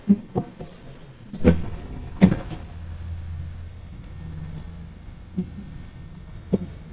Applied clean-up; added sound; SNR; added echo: neural mask model DeepFilterNet 3.